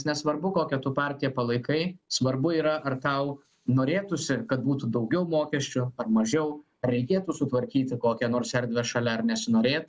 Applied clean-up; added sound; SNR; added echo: none; none; none; none.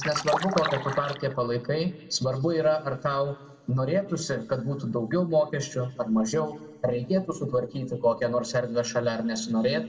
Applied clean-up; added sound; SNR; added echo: none; Splash, splatter; 5 dB; reverberation time 1.4 s.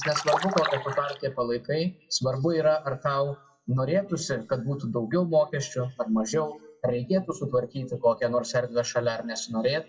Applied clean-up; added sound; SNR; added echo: classical method WPE with log-MMSE.